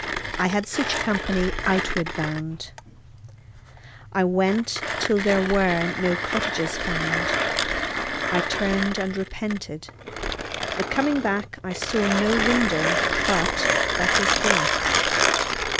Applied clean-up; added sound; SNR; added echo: none; Mechanisms; 0 dB; none.